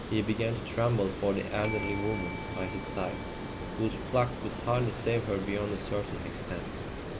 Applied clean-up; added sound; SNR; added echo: none; Bell + Water; 5 dB; none.